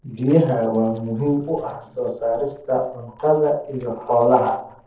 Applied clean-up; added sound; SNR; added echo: neural separator model SepFormer DNS4.